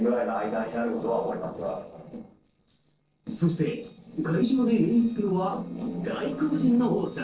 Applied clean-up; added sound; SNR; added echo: neural separator model SepFormer DNS4.